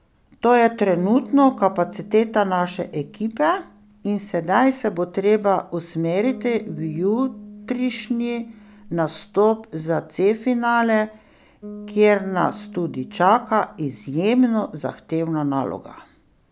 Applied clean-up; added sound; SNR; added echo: none; Bass guitar; 20 dB; none.